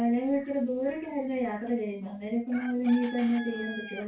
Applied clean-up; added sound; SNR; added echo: none; Chicken, rooster; 17 dB; reverberation time 0.2 s.